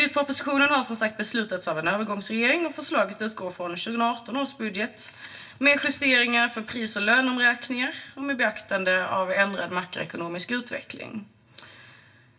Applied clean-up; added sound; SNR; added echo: none; none; none; reverberation time 0.2 s.